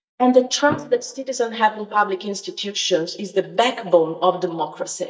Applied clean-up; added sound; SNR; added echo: neural mask model DeepFilterNet 3.